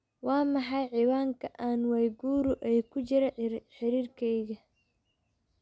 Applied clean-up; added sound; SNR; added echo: none; none; none; none.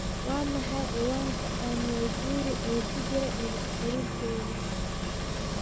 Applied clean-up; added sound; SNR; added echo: none; Engine; -2 dB; none.